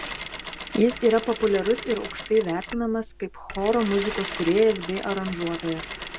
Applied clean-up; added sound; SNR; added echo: none; Mechanisms; 8 dB; none.